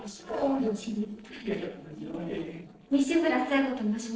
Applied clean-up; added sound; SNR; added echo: neural separator model SepFormer DNS4.